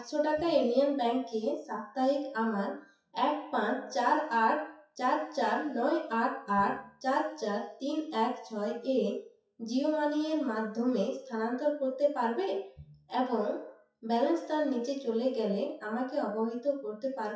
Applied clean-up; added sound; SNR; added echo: classical method WPE with log-MMSE.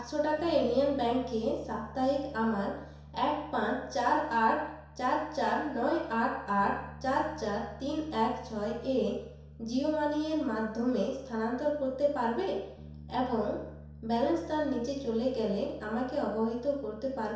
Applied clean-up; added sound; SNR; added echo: none; Bass guitar; 18 dB; reverberation time 0.7 s.